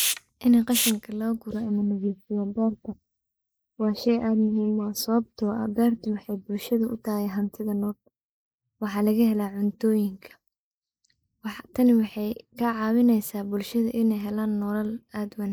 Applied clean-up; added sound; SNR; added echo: neural mask model Resemble Enhance denoiser.